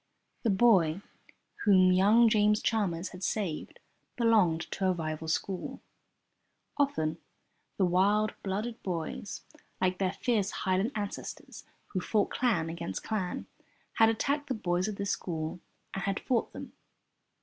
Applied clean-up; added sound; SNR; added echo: none; none; none; none.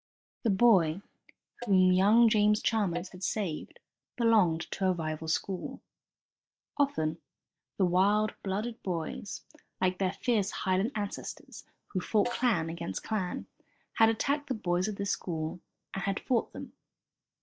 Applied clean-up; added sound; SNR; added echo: neural mask model DeepFilterNet 3.